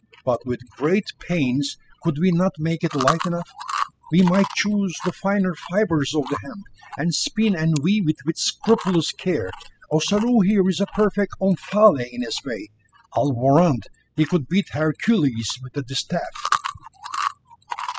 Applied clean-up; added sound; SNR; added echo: classical method spectral subtraction.